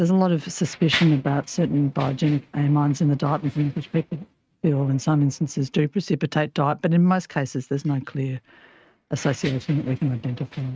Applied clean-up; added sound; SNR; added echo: neural mask model RNNoise.